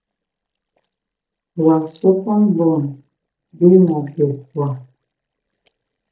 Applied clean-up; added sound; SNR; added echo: neural mask model DeepFilterNet 3.